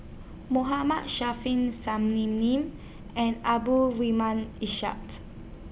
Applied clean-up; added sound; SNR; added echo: none; none; none; none.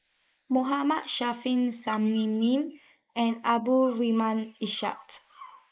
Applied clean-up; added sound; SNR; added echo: neural mask model Resemble Enhance denoiser.